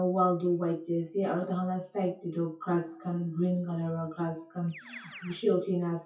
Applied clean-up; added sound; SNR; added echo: classical method WPE with log-MMSE.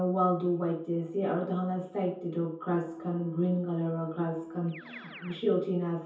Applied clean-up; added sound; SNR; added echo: none; Keyboard (musical); 17 dB; reverberation time 0.6 s.